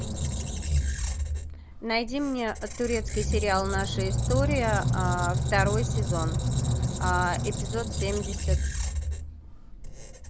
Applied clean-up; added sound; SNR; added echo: none; Squeak; -3 dB; none.